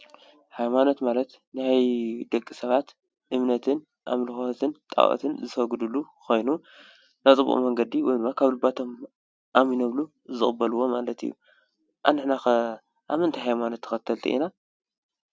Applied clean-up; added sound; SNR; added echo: none; none; none; none.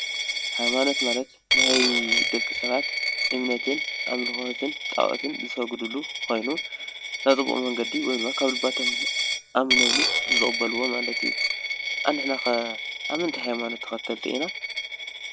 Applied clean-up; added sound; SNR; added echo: none; Coin (dropping); -2 dB; none.